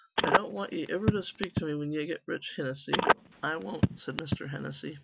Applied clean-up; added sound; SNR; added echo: none; Telephone; -5 dB; none.